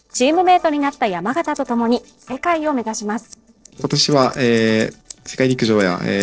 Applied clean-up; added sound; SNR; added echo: neural separator model SepFormer DNS4.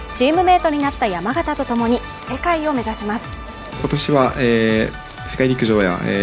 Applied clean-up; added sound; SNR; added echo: none; Scissors; 20 dB; none.